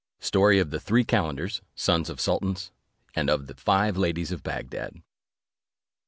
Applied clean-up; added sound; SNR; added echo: none; none; none; none.